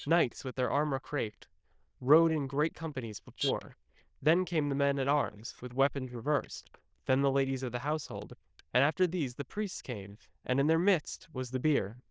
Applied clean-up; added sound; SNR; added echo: neural diffusion model UNIVERSE++.